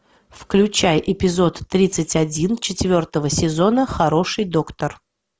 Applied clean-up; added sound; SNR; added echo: none; none; none; none.